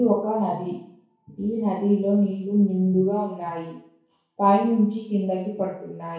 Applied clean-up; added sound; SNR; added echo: none; none; none; reverberation time 0.6 s.